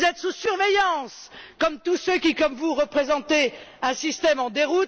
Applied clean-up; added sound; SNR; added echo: none; none; none; none.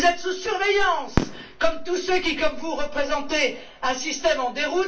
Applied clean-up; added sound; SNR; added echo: none; Fireworks; 12 dB; reverberation time 0.3 s.